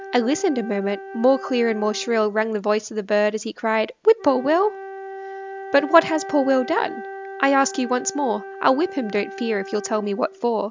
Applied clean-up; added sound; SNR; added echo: none; Wind instrument, woodwind instrument; 14 dB; none.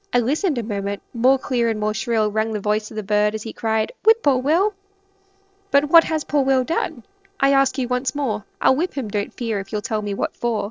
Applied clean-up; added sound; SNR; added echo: neural separator model SepFormer DNS4.